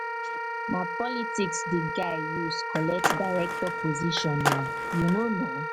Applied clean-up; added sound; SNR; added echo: none; Skateboard + Wind instrument, woodwind instrument; 1 dB; none.